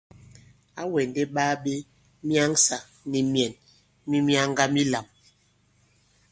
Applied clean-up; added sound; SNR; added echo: none; none; none; none.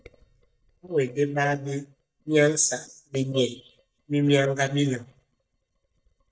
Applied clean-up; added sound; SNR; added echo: neural mask model DeepFilterNet 3.